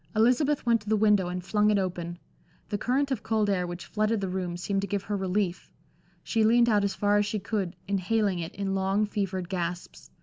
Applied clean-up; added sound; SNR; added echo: none; none; none; none.